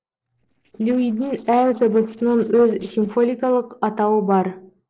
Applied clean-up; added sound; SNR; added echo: neural separator model SepFormer DNS4.